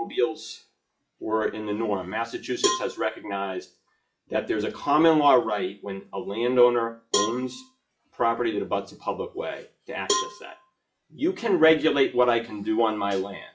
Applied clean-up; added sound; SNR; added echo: classical method log-MMSE.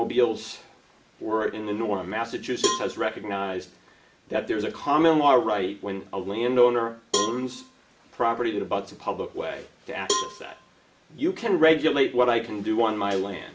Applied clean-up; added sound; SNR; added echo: none; Cowbell; 8 dB; none.